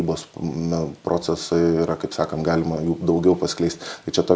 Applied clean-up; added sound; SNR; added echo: none; none; none; none.